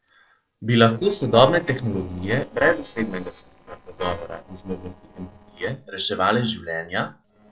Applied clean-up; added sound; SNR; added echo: neural separator model SepFormer DNS4.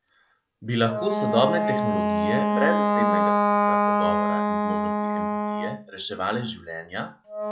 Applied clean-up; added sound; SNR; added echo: none; Wind instrument, woodwind instrument; -5 dB; none.